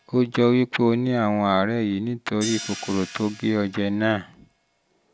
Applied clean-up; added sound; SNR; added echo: none; Hi-hat; 18 dB; none.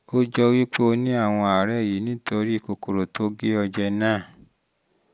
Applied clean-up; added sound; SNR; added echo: none; none; none; none.